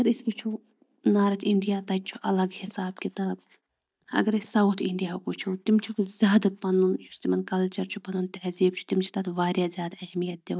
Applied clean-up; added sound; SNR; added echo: neural mask model DeepFilterNet 3.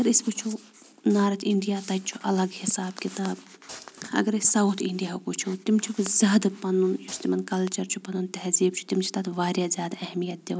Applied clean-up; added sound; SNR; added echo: none; Hi-hat; 19 dB; none.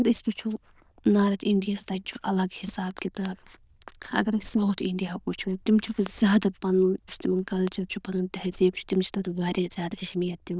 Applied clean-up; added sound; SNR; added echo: neural diffusion model UNIVERSE++.